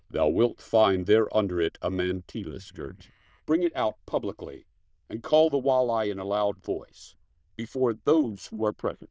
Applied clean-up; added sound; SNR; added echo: neural diffusion model UNIVERSE++.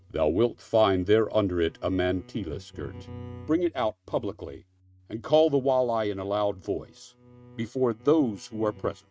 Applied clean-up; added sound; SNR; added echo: neural mask model RNNoise.